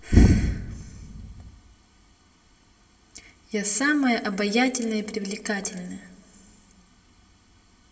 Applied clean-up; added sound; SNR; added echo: none; none; none; reverberation time 2.0 s.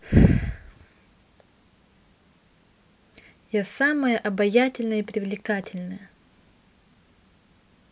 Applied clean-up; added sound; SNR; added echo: none; none; none; none.